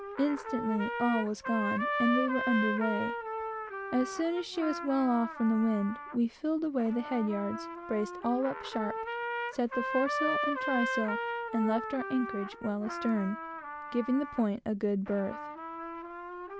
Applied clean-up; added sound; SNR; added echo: none; Trumpet; 5 dB; none.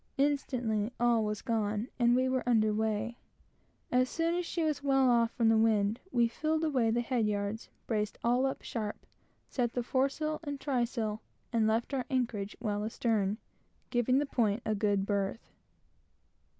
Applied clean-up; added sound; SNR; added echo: none; none; none; none.